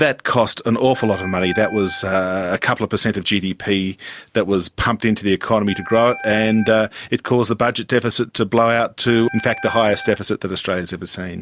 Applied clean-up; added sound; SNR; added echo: none; Organ; 12 dB; none.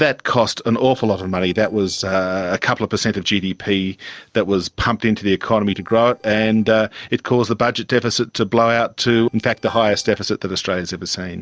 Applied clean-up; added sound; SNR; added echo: neural separator model SepFormer DNS4.